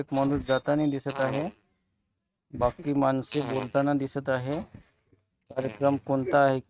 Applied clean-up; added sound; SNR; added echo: neural mask model RNNoise.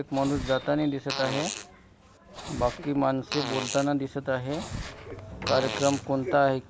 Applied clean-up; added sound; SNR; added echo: none; Fart; 9 dB; none.